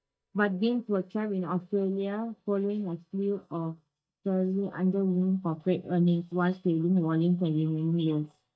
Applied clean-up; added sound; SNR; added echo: neural mask model DeepFilterNet 3.